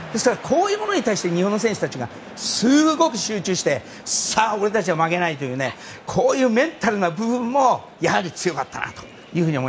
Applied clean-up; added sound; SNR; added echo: none; none; none; none.